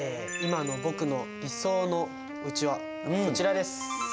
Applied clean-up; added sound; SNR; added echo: none; Wind instrument, woodwind instrument; 8 dB; none.